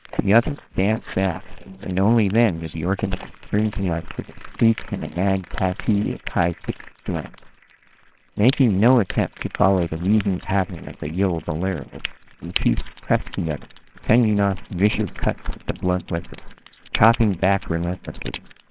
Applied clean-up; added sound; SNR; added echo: neural separator model SepFormer WHAMR!.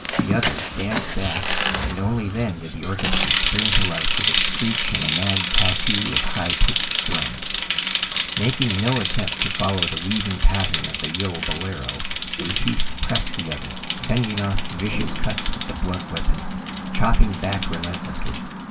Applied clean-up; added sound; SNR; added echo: none; Bicycle; 3 dB; reverberation time 0.2 s.